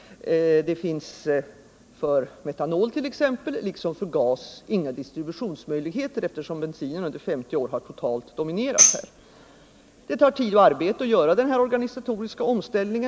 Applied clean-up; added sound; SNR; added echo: none; Tambourine; -2 dB; none.